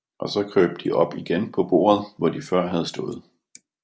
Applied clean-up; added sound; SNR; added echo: none; none; none; none.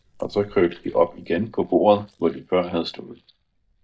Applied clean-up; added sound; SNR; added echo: neural mask model DeepFilterNet 3.